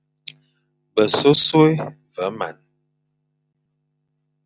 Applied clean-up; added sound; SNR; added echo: none; none; none; none.